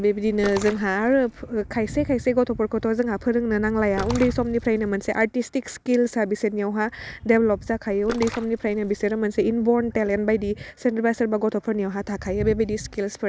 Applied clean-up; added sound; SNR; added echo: none; Splash, splatter; 15 dB; none.